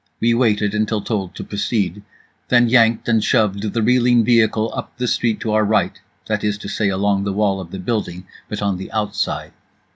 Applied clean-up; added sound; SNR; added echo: none; none; none; none.